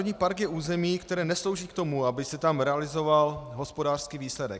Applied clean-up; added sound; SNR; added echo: none; none; none; none.